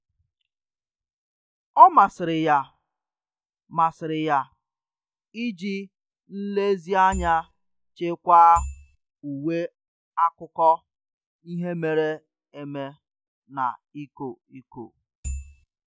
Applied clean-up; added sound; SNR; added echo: classical method log-MMSE.